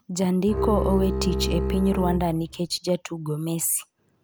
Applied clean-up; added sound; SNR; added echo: none; Bowed string instrument; 2 dB; none.